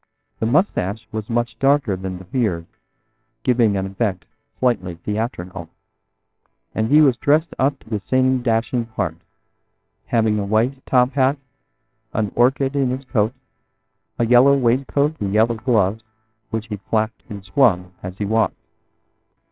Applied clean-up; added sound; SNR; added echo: neural separator model SepFormer WHAMR!.